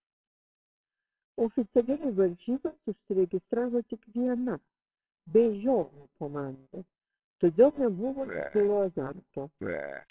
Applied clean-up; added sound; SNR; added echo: neural separator model SepFormer WHAMR!.